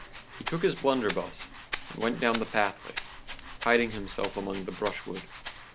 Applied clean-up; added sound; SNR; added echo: none; Rattle (instrument); 10 dB; none.